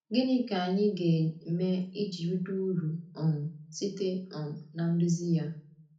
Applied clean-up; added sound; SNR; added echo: none; none; none; reverberation time 0.3 s.